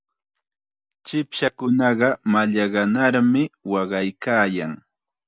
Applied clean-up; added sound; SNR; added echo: none; none; none; none.